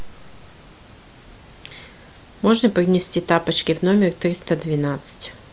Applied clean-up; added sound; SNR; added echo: none; none; none; none.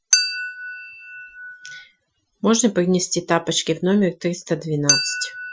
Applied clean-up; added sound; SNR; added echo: classical method Wiener filter.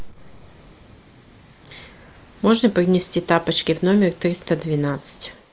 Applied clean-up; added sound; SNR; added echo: neural mask model Resemble Enhance denoiser.